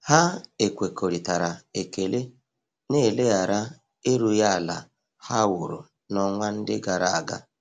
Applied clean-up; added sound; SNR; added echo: none; none; none; none.